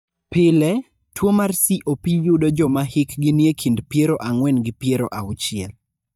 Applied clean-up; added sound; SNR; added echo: neural mask model DeepFilterNet 3.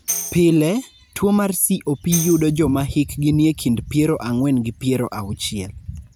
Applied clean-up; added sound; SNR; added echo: none; Tambourine; 11 dB; none.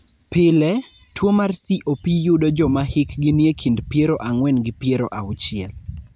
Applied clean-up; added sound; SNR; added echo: none; none; none; none.